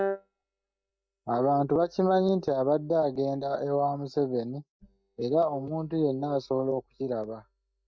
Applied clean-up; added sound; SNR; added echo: neural mask model DeepFilterNet 3.